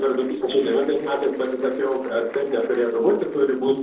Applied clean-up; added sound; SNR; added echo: neural separator model SepFormer DNS4.